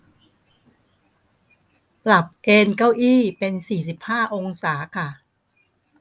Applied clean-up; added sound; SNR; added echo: none; none; none; none.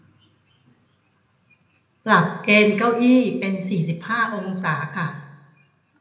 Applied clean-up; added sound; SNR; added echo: none; none; none; reverberation time 0.8 s.